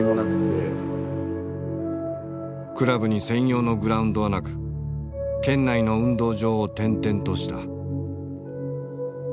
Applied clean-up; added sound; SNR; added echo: none; none; none; none.